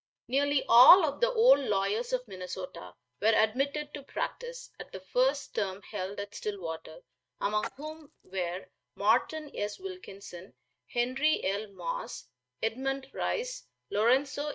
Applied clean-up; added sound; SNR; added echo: neural mask model RNNoise.